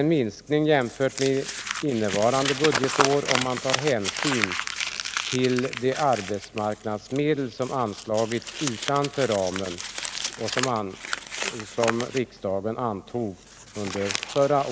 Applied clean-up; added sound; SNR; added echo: none; Crumpling, crinkling; 6 dB; none.